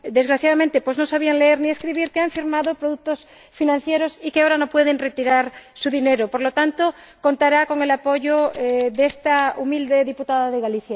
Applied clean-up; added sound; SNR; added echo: none; Scissors; 19 dB; none.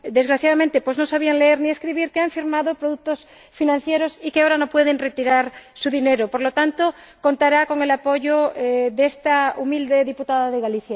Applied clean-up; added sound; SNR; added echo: none; none; none; none.